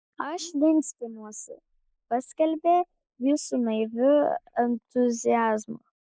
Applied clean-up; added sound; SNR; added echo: neural mask model Resemble Enhance denoiser.